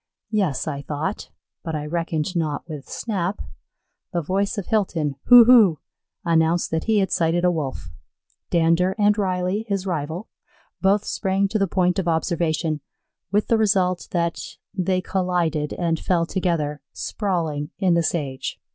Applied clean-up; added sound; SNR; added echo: none; none; none; none.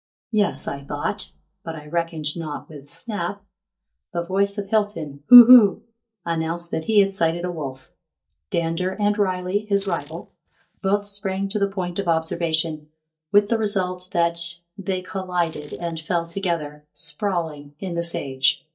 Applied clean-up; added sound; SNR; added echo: neural mask model DeepFilterNet 3.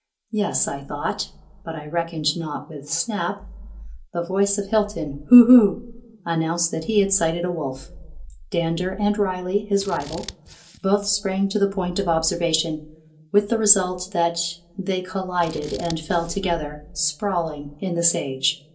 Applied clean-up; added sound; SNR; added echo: none; Scissors; 18 dB; reverberation time 0.3 s.